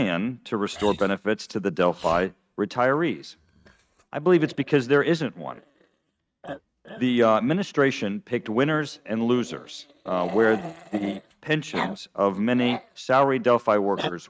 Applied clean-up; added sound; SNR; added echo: neural mask model RNNoise.